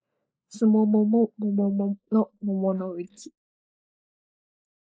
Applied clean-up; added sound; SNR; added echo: neural mask model Resemble Enhance denoiser.